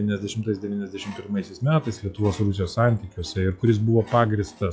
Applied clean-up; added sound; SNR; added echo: classical method log-MMSE.